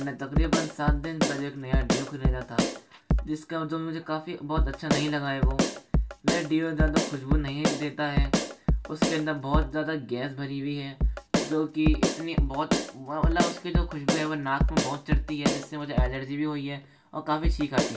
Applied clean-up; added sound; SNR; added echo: none; Drum kit; -3 dB; reverberation time 0.2 s.